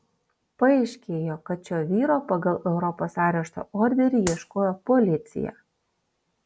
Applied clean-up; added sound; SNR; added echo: none; Clapping; 11 dB; none.